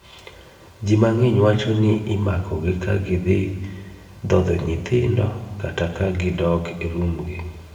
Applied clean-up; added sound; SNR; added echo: none; none; none; reverberation time 1.1 s.